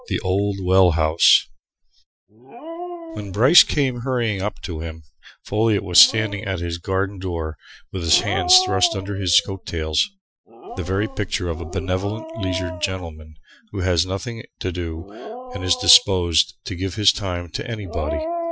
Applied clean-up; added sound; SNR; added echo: classical method Wiener filter.